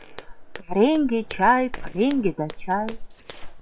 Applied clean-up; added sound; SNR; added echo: neural separator model SepFormer WHAM!.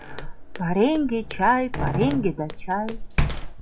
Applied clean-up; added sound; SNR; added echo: none; Slam + Walk, footsteps; 3 dB; none.